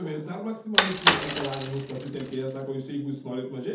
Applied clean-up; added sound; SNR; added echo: none; Bicycle; -5 dB; reverberation time 0.6 s.